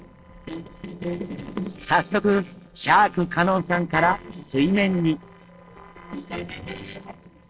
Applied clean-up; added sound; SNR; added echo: neural separator model SepFormer DNS4.